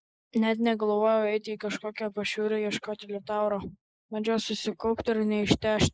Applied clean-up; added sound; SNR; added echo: neural mask model Resemble Enhance denoiser.